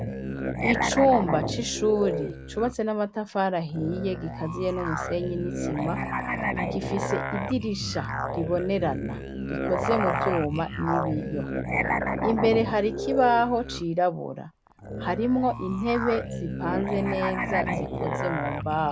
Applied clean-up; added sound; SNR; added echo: none; Musical instrument; 3 dB; none.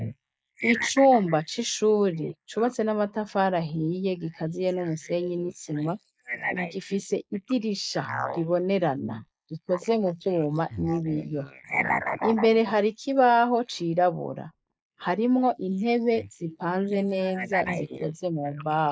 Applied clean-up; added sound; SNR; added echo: neural mask model Resemble Enhance denoiser.